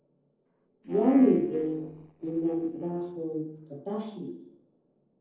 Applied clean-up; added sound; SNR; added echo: neural separator model SepFormer DNS4.